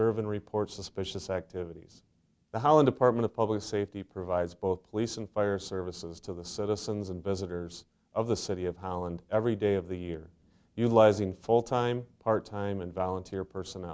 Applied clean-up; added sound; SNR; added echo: none; none; none; none.